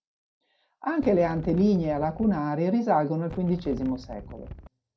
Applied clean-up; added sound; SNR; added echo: none; Wind; 15 dB; reverberation time 0.2 s.